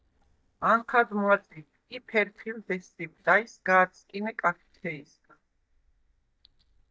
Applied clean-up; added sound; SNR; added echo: neural mask model DeepFilterNet 3.